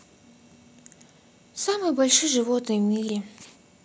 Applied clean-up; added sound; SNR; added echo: none; none; none; none.